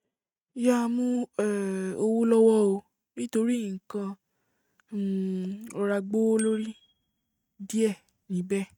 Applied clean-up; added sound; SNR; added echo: neural mask model RNNoise.